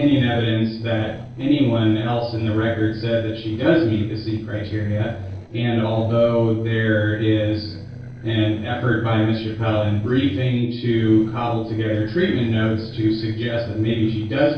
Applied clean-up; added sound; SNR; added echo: neural separator model SepFormer DNS4.